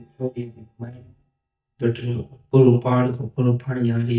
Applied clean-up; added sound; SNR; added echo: neural mask model DeepFilterNet 3.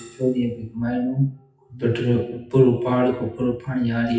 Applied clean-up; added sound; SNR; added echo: classical method WPE with log-MMSE.